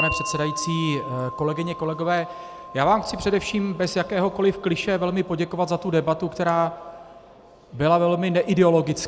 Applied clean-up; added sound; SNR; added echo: none; Wind chime; 13 dB; none.